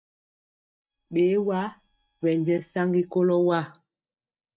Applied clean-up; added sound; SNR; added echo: neural mask model DeepFilterNet 3.